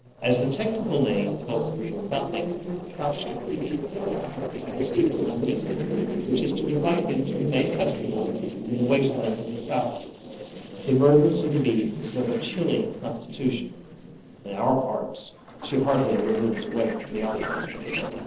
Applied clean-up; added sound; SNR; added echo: neural separator model SepFormer DNS4.